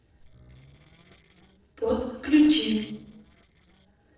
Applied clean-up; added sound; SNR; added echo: neural separator model SepFormer DNS4.